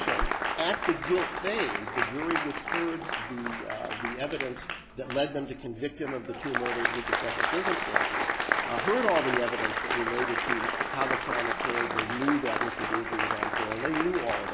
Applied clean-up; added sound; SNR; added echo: none; Applause; -1 dB; none.